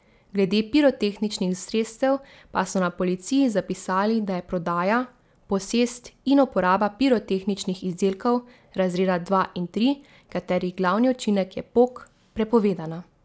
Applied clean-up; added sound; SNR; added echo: none; none; none; none.